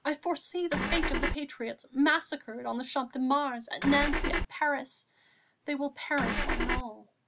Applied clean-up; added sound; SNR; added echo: none; Engine / Car; -2 dB; none.